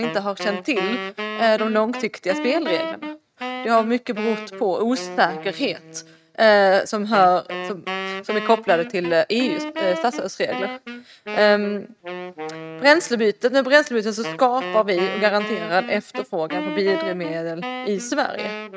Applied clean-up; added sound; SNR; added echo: neural mask model RNNoise.